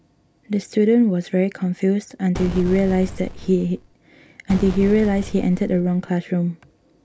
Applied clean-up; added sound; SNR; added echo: none; Boom; 10 dB; none.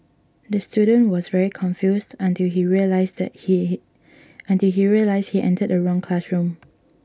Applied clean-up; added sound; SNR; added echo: none; none; none; none.